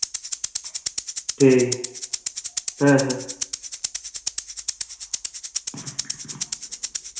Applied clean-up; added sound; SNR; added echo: none; Rattle (instrument); 5 dB; reverberation time 0.7 s.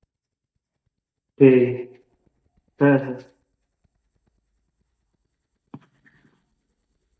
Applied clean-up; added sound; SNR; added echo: neural mask model DeepFilterNet 3.